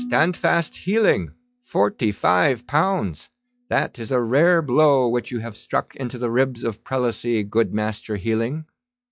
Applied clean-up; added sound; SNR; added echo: classical method log-MMSE.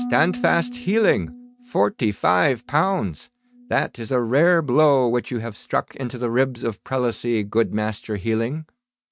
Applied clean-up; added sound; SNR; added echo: neural mask model RNNoise.